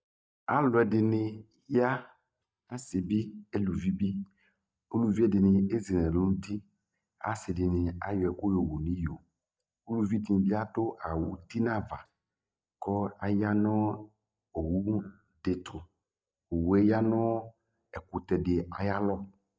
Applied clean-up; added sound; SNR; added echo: neural mask model DeepFilterNet 3.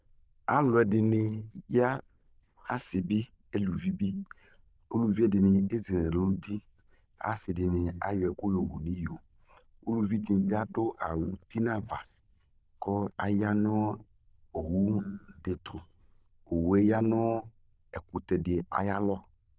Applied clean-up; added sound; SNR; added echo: neural diffusion model UNIVERSE++.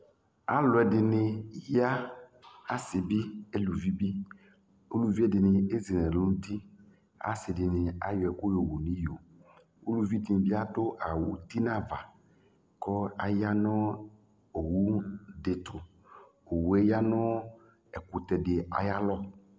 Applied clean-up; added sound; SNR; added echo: none; none; none; none.